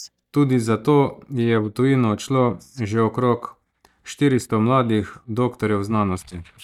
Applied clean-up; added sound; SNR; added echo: neural mask model DeepFilterNet 3.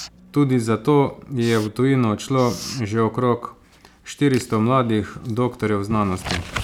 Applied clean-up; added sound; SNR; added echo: none; Writing; 16 dB; none.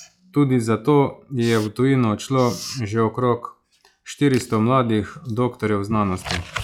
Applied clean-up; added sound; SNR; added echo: classical method log-MMSE.